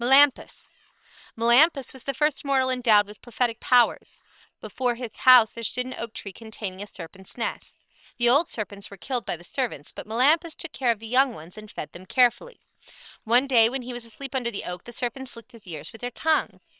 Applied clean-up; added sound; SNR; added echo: neural separator model SepFormer WHAM!.